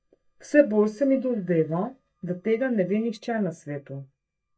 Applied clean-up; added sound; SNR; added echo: neural mask model DeepFilterNet 3.